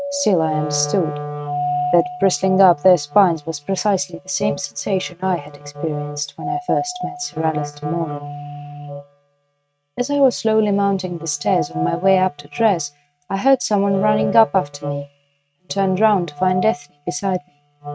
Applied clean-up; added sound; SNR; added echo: neural mask model RNNoise.